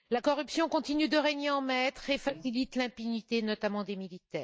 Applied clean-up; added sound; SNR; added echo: neural mask model DeepFilterNet 3.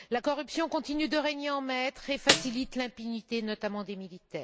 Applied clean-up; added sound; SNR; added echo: none; Snare drum; -2 dB; none.